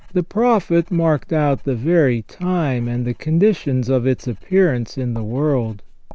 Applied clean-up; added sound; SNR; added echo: none; Writing; 18 dB; none.